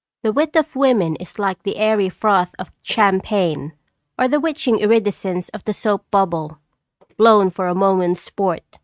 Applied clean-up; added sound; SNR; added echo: neural mask model RNNoise.